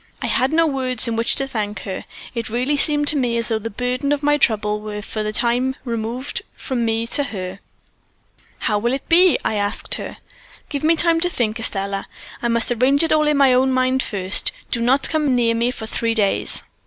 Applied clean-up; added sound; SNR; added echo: none; none; none; none.